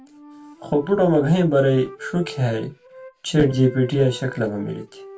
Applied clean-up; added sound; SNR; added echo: none; Wind instrument, woodwind instrument; 19 dB; reverberation time 0.2 s.